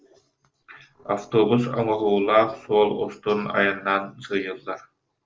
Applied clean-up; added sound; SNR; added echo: neural separator model SepFormer DNS4.